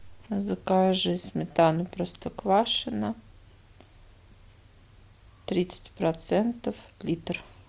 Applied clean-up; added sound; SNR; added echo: none; none; none; none.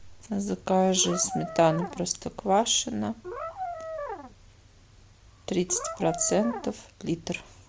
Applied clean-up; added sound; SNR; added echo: none; Brass instrument; 8 dB; none.